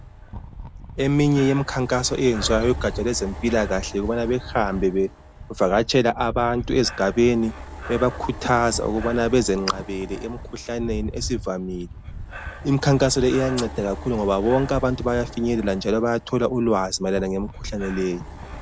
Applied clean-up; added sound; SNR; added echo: none; Rattle + Breathing; 11 dB; none.